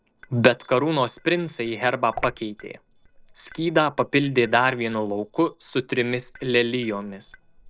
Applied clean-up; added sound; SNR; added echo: neural separator model SepFormer DNS4.